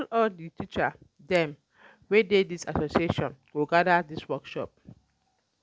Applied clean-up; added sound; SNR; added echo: none; none; none; none.